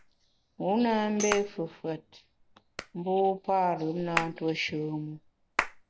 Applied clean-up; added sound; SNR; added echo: none; Tambourine + Hands; 9 dB; none.